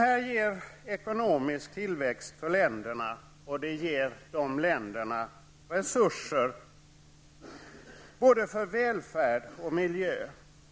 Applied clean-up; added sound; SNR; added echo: none; none; none; none.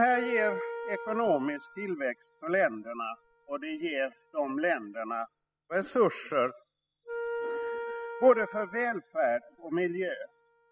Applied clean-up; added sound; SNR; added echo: classical method spectral subtraction.